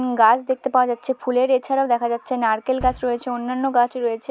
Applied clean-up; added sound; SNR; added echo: none; Bass drum; 17 dB; none.